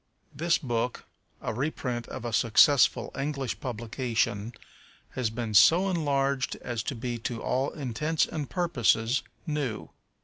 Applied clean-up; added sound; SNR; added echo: none; none; none; none.